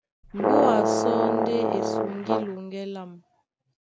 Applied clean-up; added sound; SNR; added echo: none; Brass instrument; -5 dB; none.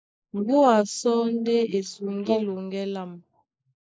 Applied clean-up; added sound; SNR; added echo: neural mask model Resemble Enhance denoiser.